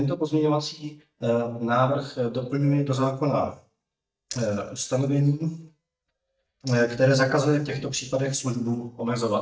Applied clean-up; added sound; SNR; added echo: neural mask model DeepFilterNet 3.